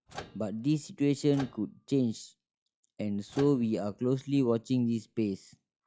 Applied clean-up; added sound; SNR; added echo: classical method log-MMSE.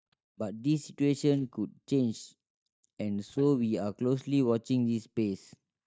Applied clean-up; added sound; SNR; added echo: neural mask model DeepFilterNet 3.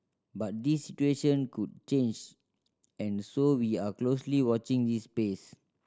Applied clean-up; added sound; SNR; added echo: none; none; none; none.